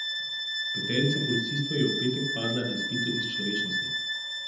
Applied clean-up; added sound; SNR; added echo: none; Bowed string instrument; 0 dB; reverberation time 0.8 s.